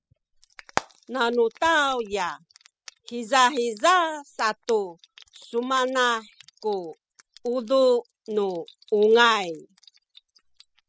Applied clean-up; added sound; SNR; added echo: classical method spectral subtraction.